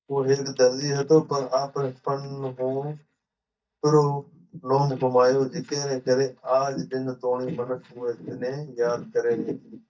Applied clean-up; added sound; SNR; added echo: neural mask model DeepFilterNet 3.